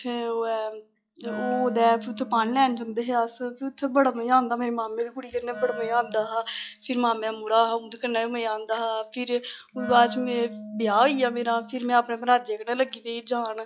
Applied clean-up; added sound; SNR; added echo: classical method log-MMSE.